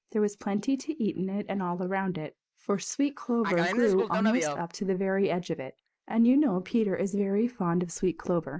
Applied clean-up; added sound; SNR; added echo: neural mask model Resemble Enhance denoiser.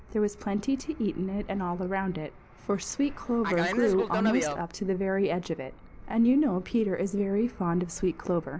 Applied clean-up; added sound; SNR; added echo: none; Fixed-wing aircraft, airplane; 11 dB; none.